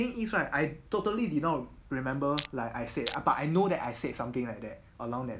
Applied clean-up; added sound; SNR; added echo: none; Crushing; 4 dB; none.